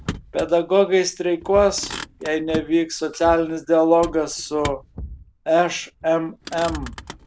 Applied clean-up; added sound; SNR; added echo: none; Motor vehicle (road) + Thump, thud; 15 dB; none.